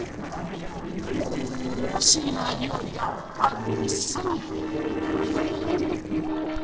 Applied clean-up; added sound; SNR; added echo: neural separator model SepFormer DNS4.